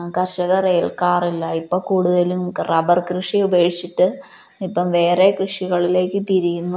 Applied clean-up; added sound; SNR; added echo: none; none; none; none.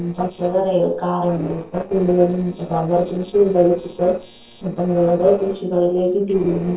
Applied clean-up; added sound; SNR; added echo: neural separator model SepFormer DNS4.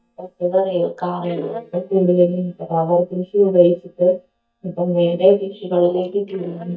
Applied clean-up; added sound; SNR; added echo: neural mask model DeepFilterNet 3.